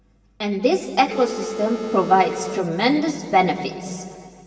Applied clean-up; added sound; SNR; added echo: none; Telephone; 8 dB; reverberation time 2.3 s.